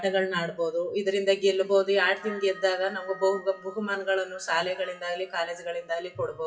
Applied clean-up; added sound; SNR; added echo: classical method WPE with log-MMSE.